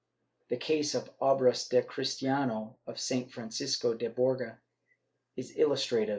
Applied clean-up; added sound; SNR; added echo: neural mask model Resemble Enhance denoiser.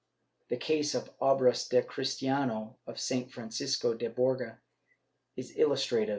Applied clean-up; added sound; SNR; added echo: none; none; none; none.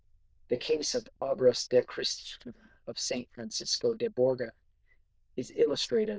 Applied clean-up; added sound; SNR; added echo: neural diffusion model UNIVERSE++.